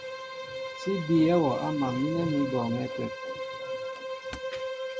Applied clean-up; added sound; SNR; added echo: none; Bowed string instrument; 6 dB; none.